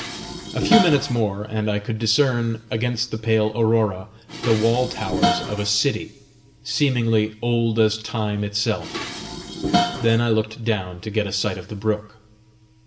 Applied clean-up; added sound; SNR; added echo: none; Dishes, pots, and pans; 7 dB; reverberation time 0.9 s.